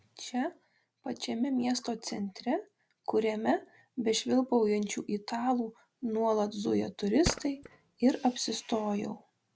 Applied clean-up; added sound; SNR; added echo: none; Tools; 10 dB; none.